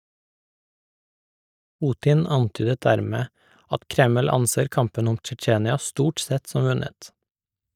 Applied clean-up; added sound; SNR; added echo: neural mask model DeepFilterNet 3.